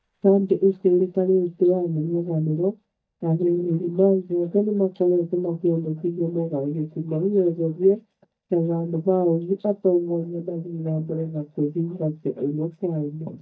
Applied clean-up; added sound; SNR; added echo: neural mask model DeepFilterNet 3.